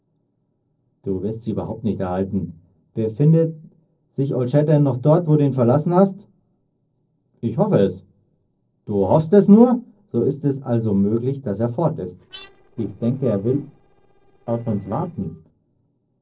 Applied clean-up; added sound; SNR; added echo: neural separator model SepFormer DNS4.